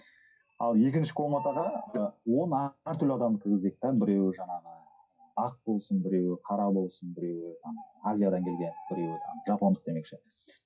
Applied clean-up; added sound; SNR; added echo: classical method WPE with log-MMSE.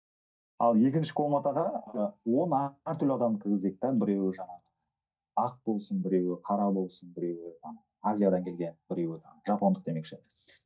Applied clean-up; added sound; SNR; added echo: neural mask model DeepFilterNet 3.